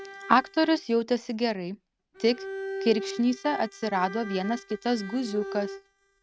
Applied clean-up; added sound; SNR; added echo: neural mask model RNNoise.